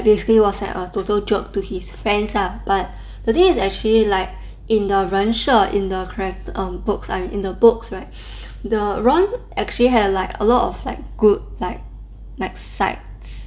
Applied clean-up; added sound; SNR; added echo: none; none; none; none.